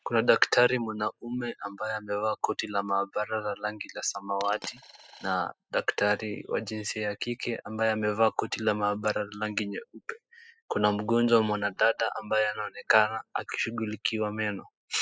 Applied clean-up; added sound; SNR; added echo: classical method spectral subtraction.